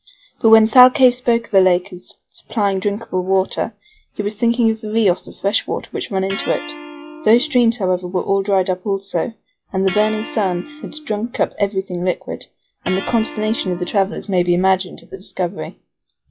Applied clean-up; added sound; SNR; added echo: classical method log-MMSE.